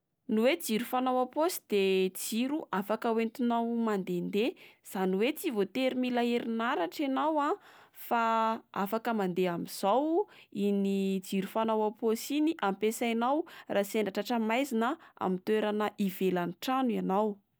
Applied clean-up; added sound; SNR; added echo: none; none; none; none.